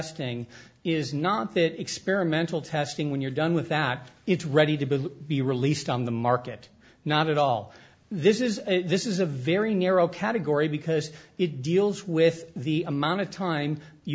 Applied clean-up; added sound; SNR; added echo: none; none; none; none.